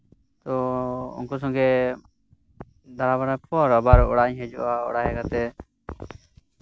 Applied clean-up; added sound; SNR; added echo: none; Bass drum; 0 dB; none.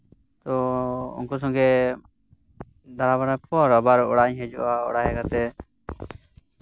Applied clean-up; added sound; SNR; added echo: none; none; none; none.